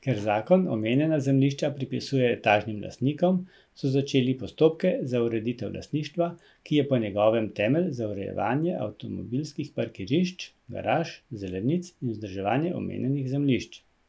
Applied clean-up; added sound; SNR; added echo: none; none; none; none.